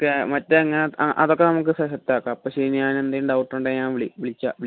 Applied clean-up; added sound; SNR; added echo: none; none; none; none.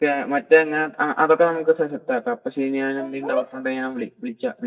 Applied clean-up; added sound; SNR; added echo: neural mask model DeepFilterNet 3.